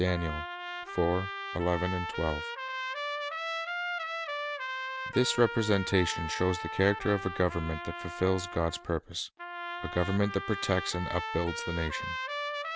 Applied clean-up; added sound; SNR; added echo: none; Trumpet; 6 dB; none.